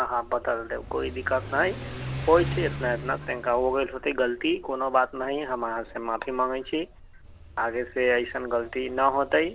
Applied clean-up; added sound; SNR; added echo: none; Accelerating, revving, vroom / Car; 12 dB; none.